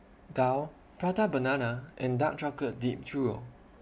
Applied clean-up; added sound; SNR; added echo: none; none; none; none.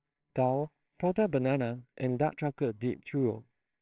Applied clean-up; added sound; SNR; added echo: neural separator model SepFormer WHAMR!.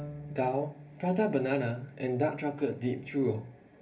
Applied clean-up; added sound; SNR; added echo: none; Bowed string instrument; 17 dB; reverberation time 0.3 s.